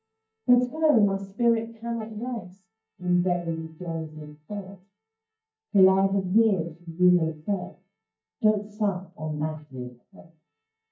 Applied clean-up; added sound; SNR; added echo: neural mask model DeepFilterNet 3.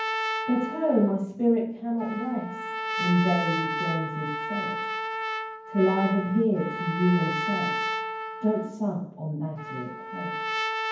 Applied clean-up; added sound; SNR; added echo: none; Trumpet; 4 dB; reverberation time 0.9 s.